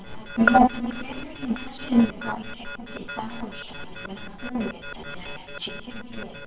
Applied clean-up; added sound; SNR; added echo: neural separator model SepFormer WHAMR!.